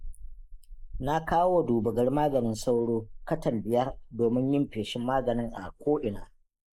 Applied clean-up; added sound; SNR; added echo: neural mask model Resemble Enhance denoiser.